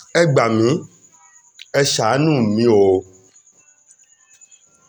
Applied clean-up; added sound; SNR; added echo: none; none; none; none.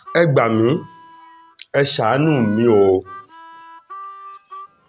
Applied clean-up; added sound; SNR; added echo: none; Harmonica; 19 dB; none.